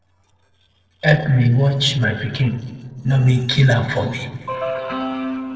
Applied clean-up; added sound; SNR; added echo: neural separator model SepFormer DNS4.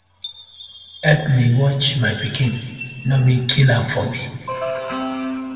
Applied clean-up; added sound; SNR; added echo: none; Chime; 13 dB; reverberation time 2.2 s.